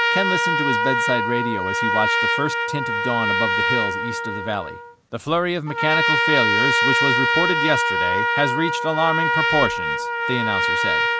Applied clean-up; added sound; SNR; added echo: none; Trumpet; -4 dB; none.